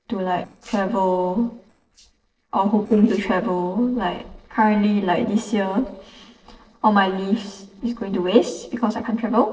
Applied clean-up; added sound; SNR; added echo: neural separator model SepFormer DNS4.